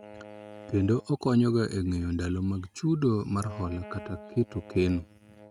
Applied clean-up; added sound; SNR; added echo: neural mask model RNNoise.